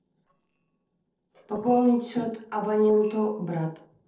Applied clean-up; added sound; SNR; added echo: neural separator model SepFormer DNS4.